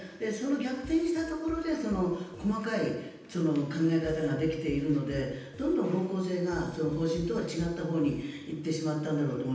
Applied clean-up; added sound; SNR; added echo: none; Drum kit; 16 dB; reverberation time 0.9 s.